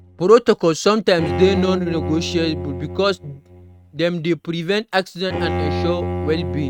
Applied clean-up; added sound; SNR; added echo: neural mask model RNNoise.